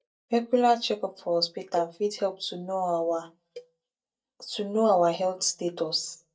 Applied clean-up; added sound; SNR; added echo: neural mask model DeepFilterNet 3.